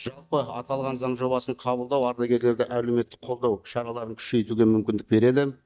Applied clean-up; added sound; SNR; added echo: neural mask model DeepFilterNet 3.